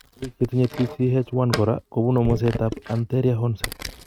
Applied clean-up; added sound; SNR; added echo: neural mask model RNNoise.